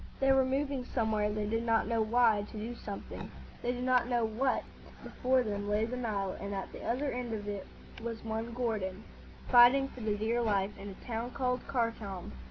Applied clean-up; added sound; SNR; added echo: none; none; none; none.